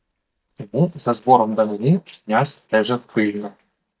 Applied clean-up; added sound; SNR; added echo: neural mask model DeepFilterNet 3.